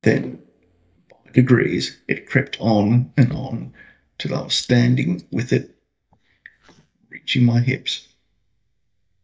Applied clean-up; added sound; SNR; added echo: neural mask model DeepFilterNet 3.